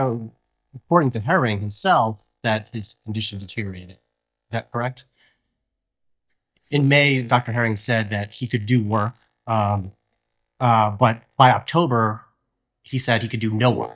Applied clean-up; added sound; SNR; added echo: neural mask model DeepFilterNet 3.